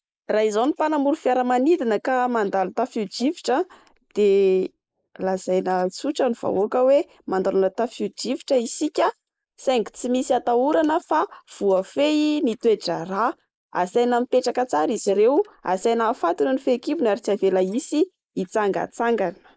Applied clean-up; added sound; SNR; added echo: neural mask model Resemble Enhance denoiser.